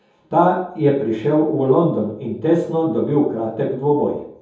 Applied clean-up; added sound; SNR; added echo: none; none; none; reverberation time 0.7 s.